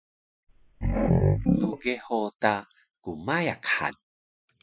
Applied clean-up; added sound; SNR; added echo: classical method Wiener filter.